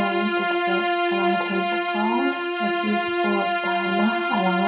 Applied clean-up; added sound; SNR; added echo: none; Bowed string instrument; -4 dB; reverberation time 0.5 s.